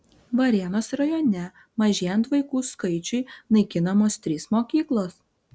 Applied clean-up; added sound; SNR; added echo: none; none; none; none.